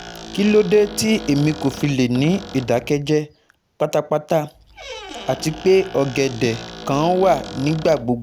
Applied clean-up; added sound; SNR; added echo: none; Squeak; 15 dB; none.